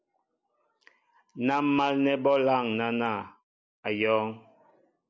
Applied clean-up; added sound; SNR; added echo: none; none; none; none.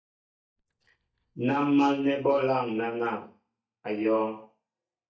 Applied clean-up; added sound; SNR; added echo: neural mask model DeepFilterNet 3.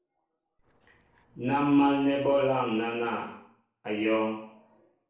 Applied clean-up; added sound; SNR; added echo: neural separator model SepFormer DNS4.